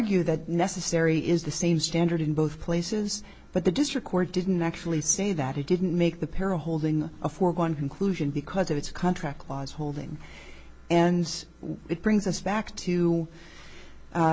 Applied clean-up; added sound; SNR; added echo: none; none; none; none.